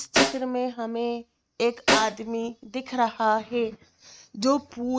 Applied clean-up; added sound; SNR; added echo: neural mask model RNNoise.